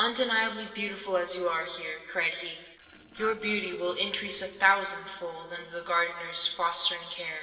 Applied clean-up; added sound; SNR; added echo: neural separator model SepFormer DNS4.